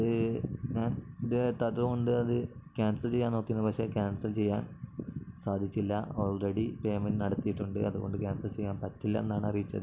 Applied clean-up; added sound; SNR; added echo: none; none; none; none.